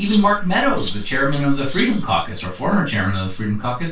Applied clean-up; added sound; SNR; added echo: none; Rattle (instrument); 6 dB; reverberation time 0.2 s.